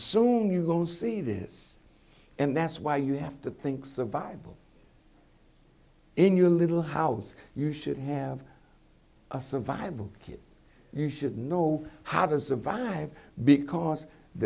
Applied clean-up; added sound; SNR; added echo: none; none; none; none.